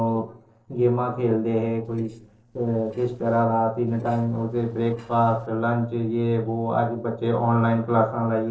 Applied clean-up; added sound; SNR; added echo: neural separator model SepFormer DNS4.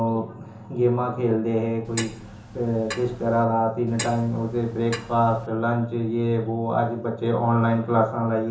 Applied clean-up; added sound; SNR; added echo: none; Clock; 14 dB; reverberation time 0.6 s.